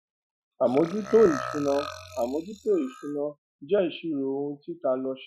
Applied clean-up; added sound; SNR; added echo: classical method Wiener filter.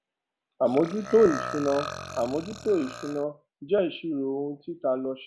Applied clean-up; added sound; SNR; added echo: none; Burping, eructation; 10 dB; none.